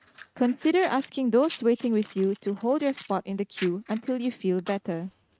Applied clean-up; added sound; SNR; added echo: neural mask model RNNoise.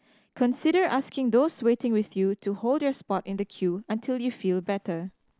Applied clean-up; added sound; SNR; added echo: none; none; none; none.